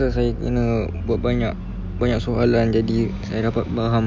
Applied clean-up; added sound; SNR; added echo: none; none; none; none.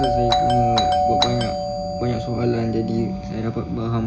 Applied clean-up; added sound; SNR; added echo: none; Doorbell; -1 dB; reverberation time 0.4 s.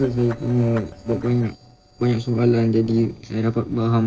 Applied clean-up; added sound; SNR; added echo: neural separator model SepFormer DNS4.